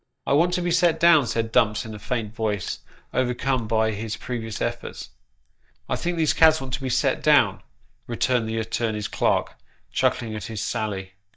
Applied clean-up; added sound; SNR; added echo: neural mask model DeepFilterNet 3.